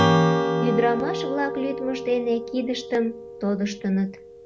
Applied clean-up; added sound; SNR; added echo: none; Strum; 0 dB; none.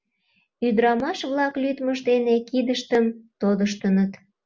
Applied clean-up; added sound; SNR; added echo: none; none; none; none.